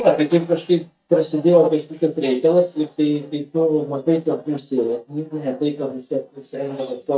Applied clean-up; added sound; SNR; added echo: neural mask model DeepFilterNet 3.